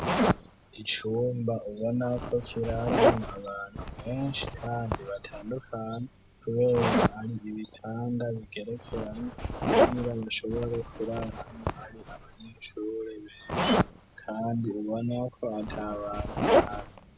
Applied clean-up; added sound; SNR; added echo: none; Zipper (clothing); -1 dB; none.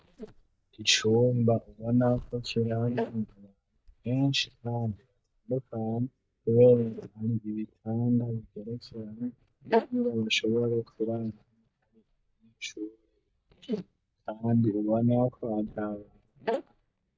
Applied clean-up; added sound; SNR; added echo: neural mask model DeepFilterNet 3.